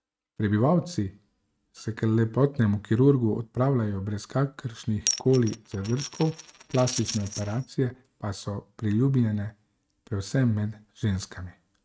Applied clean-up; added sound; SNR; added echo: neural mask model RNNoise.